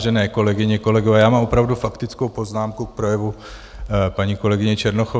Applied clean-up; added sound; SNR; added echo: none; none; none; none.